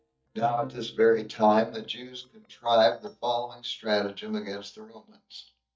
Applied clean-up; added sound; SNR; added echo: neural mask model DeepFilterNet 3.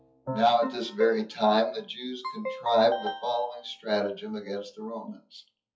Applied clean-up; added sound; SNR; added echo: classical method WPE with log-MMSE.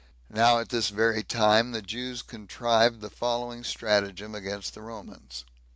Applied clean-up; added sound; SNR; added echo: none; none; none; none.